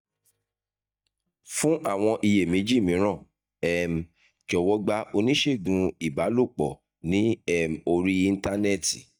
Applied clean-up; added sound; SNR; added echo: neural mask model DeepFilterNet 3.